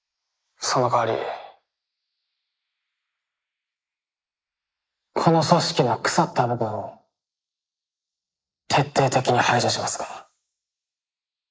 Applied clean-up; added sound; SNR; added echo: neural mask model Resemble Enhance denoiser.